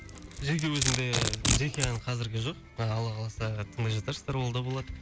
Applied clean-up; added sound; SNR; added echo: none; Domestic sounds, home sounds; 4 dB; none.